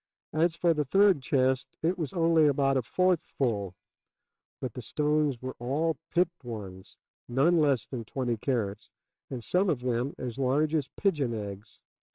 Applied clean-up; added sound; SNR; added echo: neural separator model SepFormer WHAMR!.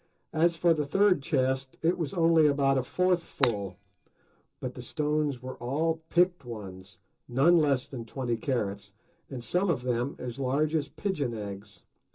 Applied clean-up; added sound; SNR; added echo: none; Shatter; 8 dB; reverberation time 0.2 s.